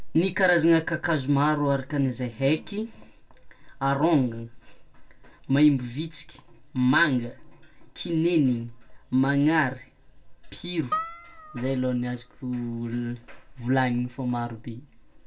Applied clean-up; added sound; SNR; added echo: none; Harp; 11 dB; reverberation time 0.2 s.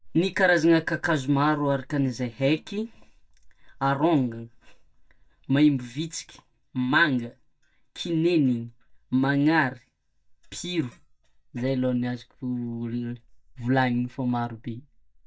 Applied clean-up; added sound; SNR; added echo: neural mask model DeepFilterNet 3.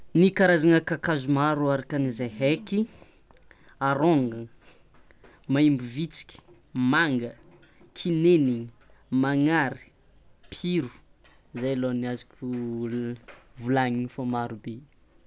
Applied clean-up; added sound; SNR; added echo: none; none; none; none.